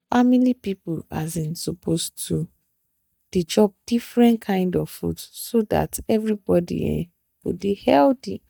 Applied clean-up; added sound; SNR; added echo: neural mask model DeepFilterNet 3.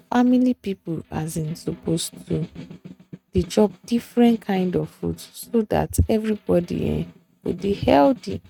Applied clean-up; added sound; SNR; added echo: neural mask model RNNoise.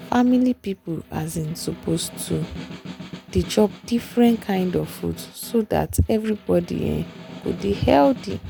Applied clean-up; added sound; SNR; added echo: none; Snare drum; 16 dB; none.